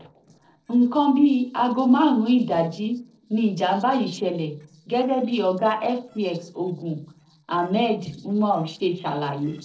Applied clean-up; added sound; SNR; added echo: neural separator model SepFormer DNS4.